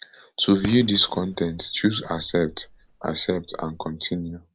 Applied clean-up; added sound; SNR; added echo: none; Fireworks; 17 dB; none.